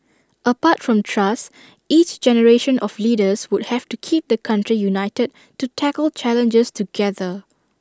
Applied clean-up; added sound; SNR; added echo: none; none; none; none.